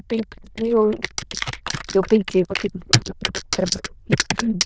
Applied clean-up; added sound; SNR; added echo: neural diffusion model UNIVERSE++.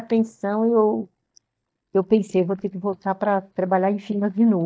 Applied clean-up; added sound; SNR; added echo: neural mask model DeepFilterNet 3.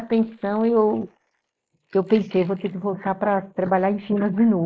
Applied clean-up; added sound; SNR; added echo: neural mask model Resemble Enhance denoiser.